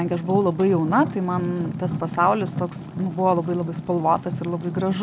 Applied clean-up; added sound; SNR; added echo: none; Fire; 9 dB; none.